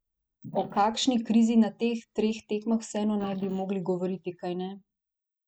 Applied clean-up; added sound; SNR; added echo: neural mask model Resemble Enhance denoiser.